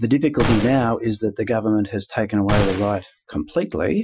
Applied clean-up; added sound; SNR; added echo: classical method Wiener filter.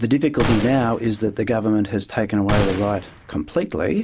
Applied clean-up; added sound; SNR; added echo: none; Gunshot, gunfire; 7 dB; none.